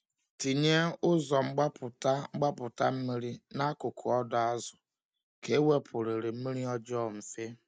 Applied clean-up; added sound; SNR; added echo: none; none; none; none.